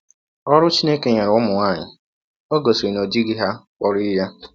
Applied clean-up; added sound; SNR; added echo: none; none; none; none.